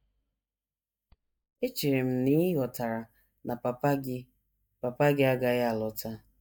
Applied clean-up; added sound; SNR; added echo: neural mask model DeepFilterNet 3.